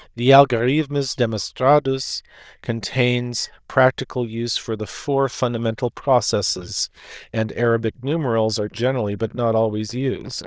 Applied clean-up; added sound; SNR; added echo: neural diffusion model UNIVERSE++.